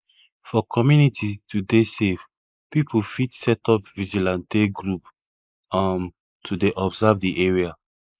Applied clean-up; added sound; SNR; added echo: neural mask model Resemble Enhance denoiser.